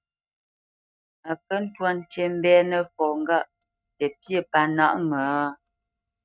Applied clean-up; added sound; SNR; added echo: neural mask model RNNoise.